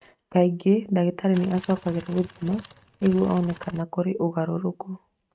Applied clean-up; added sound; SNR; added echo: neural mask model RNNoise.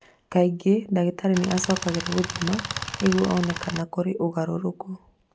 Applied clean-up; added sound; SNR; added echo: none; Tools; 7 dB; none.